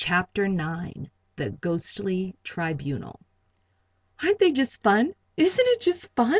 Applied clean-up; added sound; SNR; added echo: none; none; none; none.